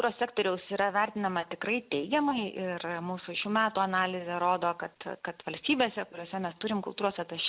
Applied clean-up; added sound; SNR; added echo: none; none; none; none.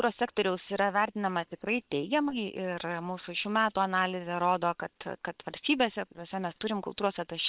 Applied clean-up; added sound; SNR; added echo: neural separator model SepFormer WHAM!.